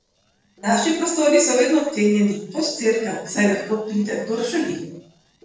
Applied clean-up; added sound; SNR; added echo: neural separator model SepFormer DNS4.